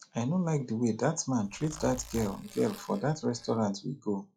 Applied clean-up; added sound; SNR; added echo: classical method log-MMSE.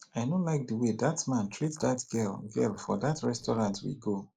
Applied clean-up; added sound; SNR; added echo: neural mask model Resemble Enhance denoiser.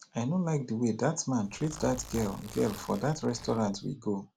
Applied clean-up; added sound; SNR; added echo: none; Zipper (clothing); 15 dB; none.